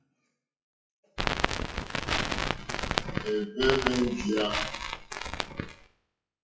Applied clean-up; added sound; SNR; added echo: classical method WPE with log-MMSE.